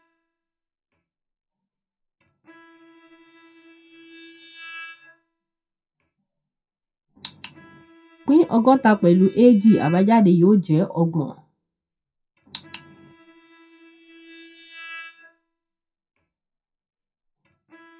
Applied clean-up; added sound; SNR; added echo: classical method WPE with log-MMSE.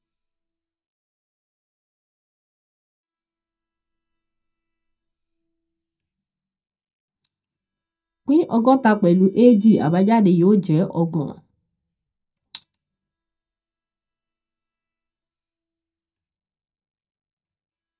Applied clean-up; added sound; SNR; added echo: neural mask model DeepFilterNet 3.